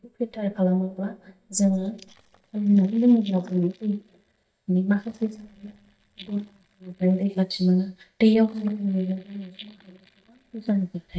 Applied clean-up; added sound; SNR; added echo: neural mask model DeepFilterNet 3.